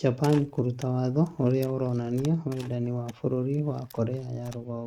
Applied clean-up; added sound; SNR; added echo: neural mask model RNNoise.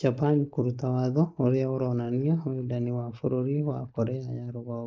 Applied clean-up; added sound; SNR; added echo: neural mask model DeepFilterNet 3.